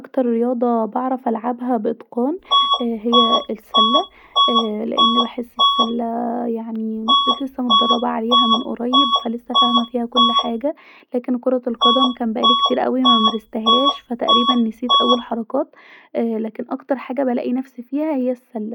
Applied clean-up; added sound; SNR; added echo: none; Bus / Alarm; -3 dB; none.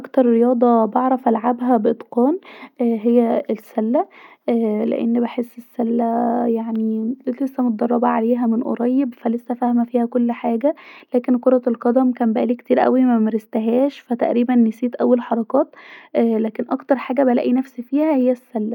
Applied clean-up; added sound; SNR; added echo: none; none; none; none.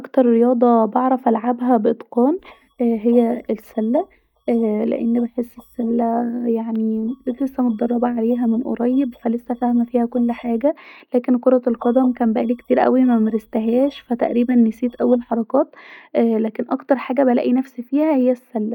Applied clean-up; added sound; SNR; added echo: neural mask model DeepFilterNet 3.